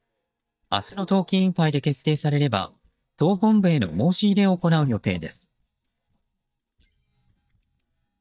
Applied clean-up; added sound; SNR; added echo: neural mask model DeepFilterNet 3.